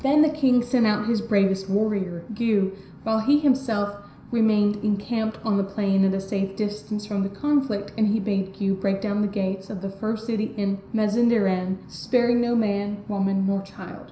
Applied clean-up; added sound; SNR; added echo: none; none; none; reverberation time 0.5 s.